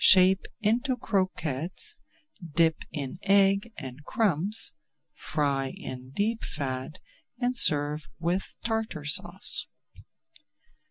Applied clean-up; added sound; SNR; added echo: none; none; none; none.